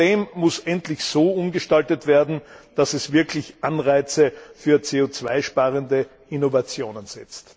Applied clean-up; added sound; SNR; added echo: none; none; none; none.